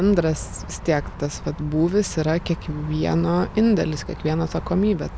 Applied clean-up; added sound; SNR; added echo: none; none; none; none.